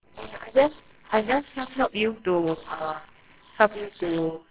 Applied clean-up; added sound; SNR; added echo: neural separator model SepFormer WHAMR!.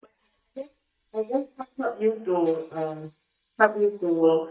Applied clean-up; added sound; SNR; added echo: neural mask model DeepFilterNet 3.